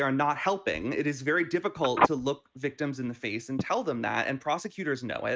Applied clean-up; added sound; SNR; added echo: neural mask model RNNoise.